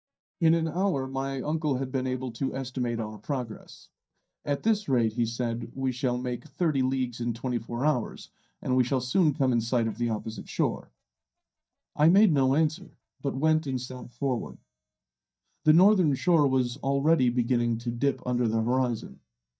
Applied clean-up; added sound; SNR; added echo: neural mask model DeepFilterNet 3.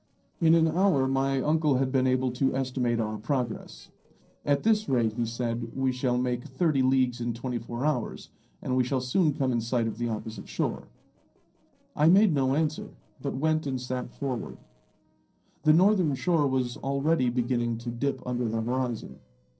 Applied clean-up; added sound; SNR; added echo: neural separator model SepFormer DNS4.